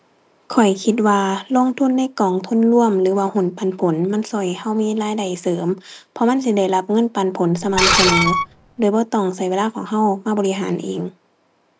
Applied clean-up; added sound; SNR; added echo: none; Screech; 0 dB; none.